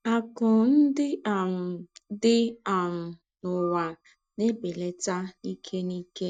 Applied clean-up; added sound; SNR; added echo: neural mask model DeepFilterNet 3.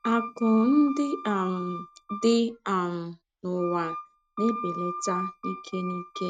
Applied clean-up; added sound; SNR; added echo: neural mask model RNNoise.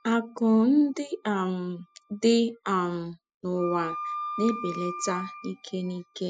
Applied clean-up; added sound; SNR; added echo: classical method spectral subtraction.